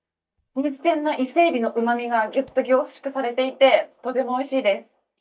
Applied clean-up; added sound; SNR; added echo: neural mask model DeepFilterNet 3.